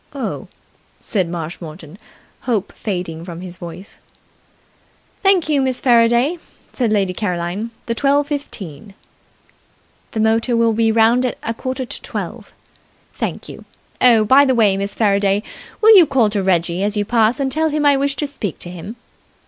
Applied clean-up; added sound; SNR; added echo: none; none; none; none.